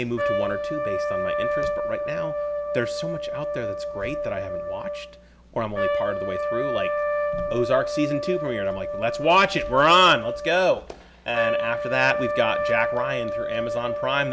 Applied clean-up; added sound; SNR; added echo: none; Trumpet; 2 dB; none.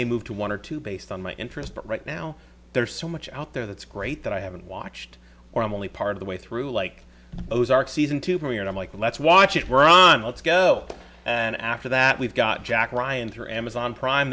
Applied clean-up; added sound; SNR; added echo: none; none; none; none.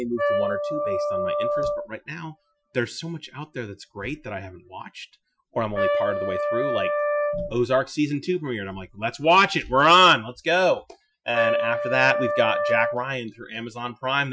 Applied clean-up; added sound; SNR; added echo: classical method Wiener filter.